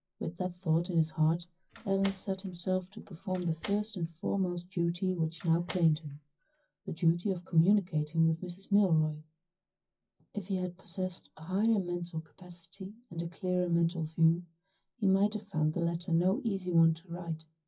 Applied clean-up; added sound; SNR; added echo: classical method WPE with log-MMSE.